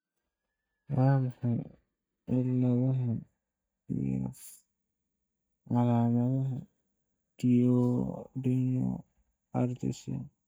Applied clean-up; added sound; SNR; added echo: neural mask model DeepFilterNet 3.